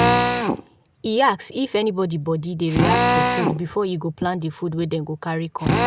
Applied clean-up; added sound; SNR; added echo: none; Drill; 0 dB; none.